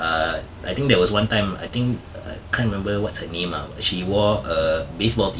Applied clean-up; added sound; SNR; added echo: none; none; none; none.